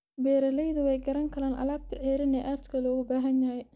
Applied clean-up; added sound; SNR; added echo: none; none; none; none.